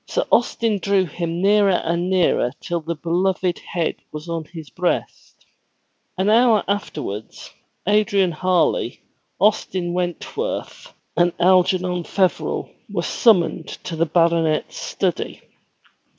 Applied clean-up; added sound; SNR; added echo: none; none; none; none.